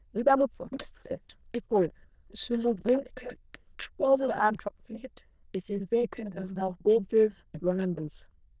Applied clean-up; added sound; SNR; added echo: neural diffusion model UNIVERSE++.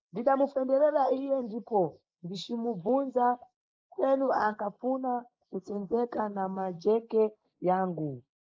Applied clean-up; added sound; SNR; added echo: neural mask model Resemble Enhance denoiser.